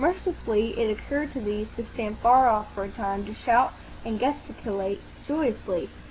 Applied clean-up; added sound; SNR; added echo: none; none; none; none.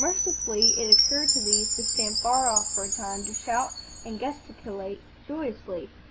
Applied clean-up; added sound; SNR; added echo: none; Chime; -4 dB; none.